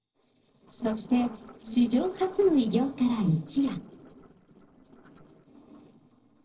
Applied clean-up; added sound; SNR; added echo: neural separator model SepFormer DNS4.